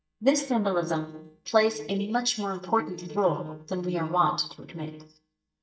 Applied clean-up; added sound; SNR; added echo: neural mask model DeepFilterNet 3.